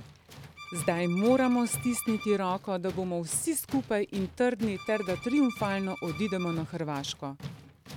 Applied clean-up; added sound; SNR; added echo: none; Tools + Bowed string instrument; 13 dB; none.